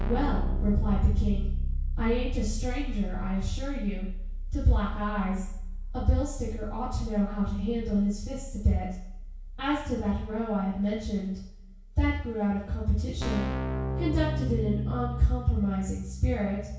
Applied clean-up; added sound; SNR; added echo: none; Keyboard (musical); 3 dB; reverberation time 0.6 s.